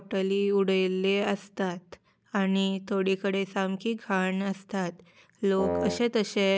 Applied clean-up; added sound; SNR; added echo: none; Wind instrument, woodwind instrument; 4 dB; none.